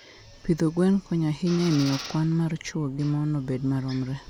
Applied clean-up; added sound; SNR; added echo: none; Drill; 18 dB; none.